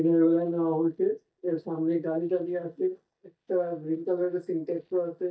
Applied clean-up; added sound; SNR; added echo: neural mask model DeepFilterNet 3.